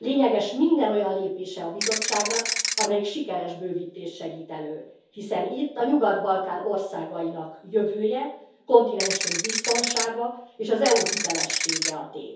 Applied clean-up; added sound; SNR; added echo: none; Ratchet, pawl / Percussion; 1 dB; reverberation time 0.6 s.